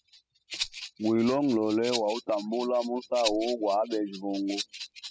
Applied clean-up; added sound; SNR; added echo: classical method spectral subtraction.